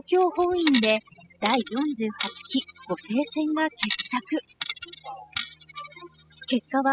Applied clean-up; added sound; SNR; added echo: classical method spectral subtraction.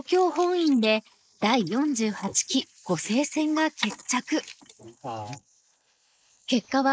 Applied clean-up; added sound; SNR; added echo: neural mask model Resemble Enhance denoiser.